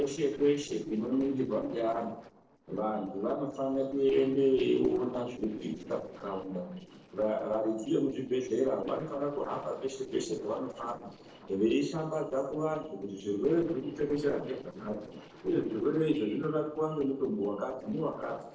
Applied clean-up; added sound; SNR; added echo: neural separator model SepFormer DNS4.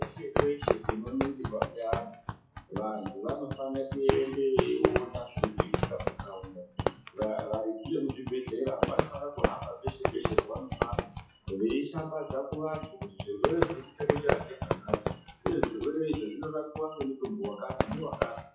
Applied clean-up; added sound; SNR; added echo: classical method WPE with log-MMSE.